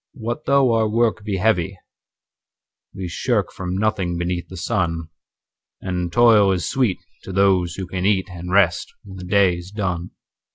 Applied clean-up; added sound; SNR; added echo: none; none; none; none.